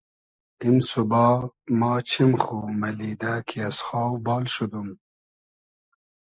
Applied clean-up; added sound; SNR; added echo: neural mask model Resemble Enhance denoiser.